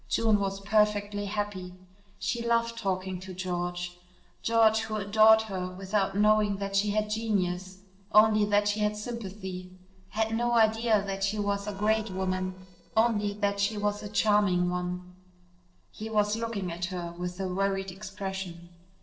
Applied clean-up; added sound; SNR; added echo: neural separator model SepFormer DNS4.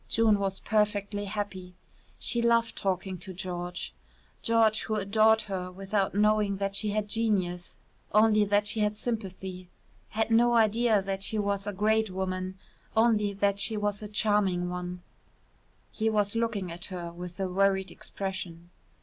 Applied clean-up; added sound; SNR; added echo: none; none; none; none.